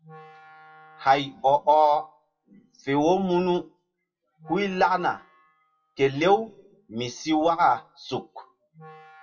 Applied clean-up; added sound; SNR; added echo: classical method WPE with log-MMSE.